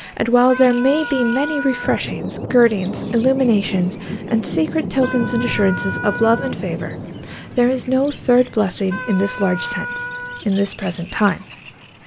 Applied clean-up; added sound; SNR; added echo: none; Thunder + Wind instrument, woodwind instrument; 9 dB; none.